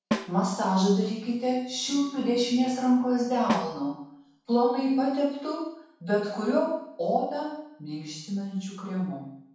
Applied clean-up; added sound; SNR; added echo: none; Snare drum; 9 dB; reverberation time 0.7 s.